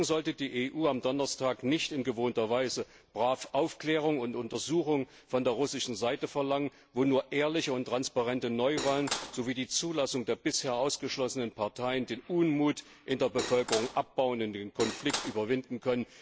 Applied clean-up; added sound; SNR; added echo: none; Cutlery, silverware / Dishes, pots, and pans; 6 dB; none.